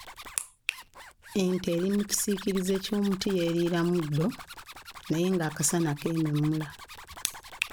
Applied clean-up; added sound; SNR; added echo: none; Zipper (clothing); 16 dB; none.